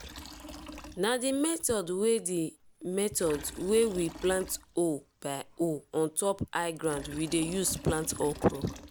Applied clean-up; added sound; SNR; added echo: none; Liquid; 16 dB; none.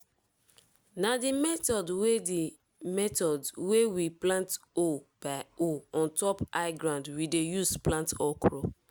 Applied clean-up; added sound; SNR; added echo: none; none; none; none.